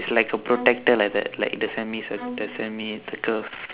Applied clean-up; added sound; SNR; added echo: none; Bowed string instrument; 14 dB; none.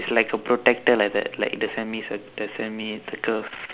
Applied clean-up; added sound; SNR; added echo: none; none; none; none.